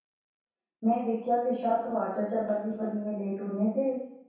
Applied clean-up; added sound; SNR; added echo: none; none; none; reverberation time 0.7 s.